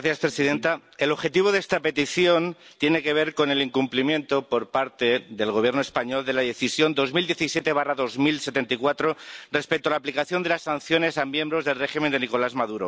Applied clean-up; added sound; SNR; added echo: none; none; none; none.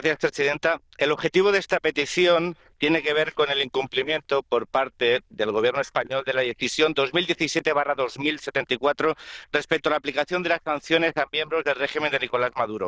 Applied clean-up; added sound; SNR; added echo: neural diffusion model UNIVERSE++.